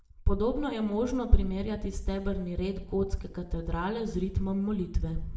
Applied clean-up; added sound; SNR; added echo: none; none; none; reverberation time 0.7 s.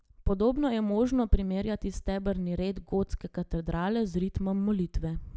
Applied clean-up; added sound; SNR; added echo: none; none; none; none.